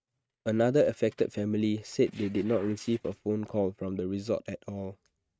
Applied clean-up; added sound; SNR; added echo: neural mask model RNNoise.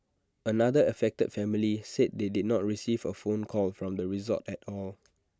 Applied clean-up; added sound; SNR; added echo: none; none; none; none.